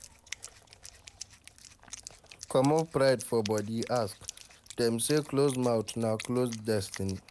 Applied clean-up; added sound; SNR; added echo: none; Wind instrument, woodwind instrument; 17 dB; none.